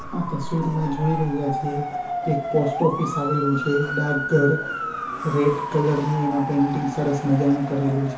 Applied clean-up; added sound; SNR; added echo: none; Motor vehicle (road) / Siren; 7 dB; reverberation time 0.9 s.